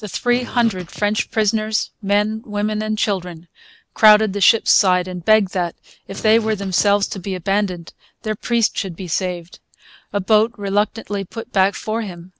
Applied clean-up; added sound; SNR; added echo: none; Fart; 17 dB; none.